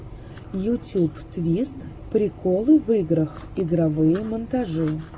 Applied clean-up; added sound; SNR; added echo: none; none; none; none.